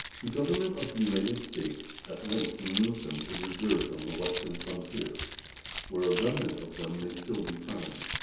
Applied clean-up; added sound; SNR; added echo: none; Keys jangling; 1 dB; reverberation time 1.0 s.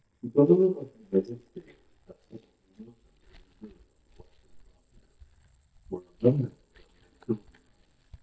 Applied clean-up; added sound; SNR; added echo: neural mask model DeepFilterNet 3.